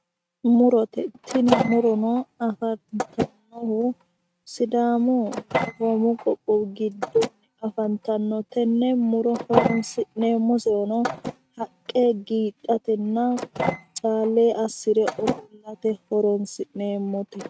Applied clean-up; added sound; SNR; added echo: neural mask model RNNoise.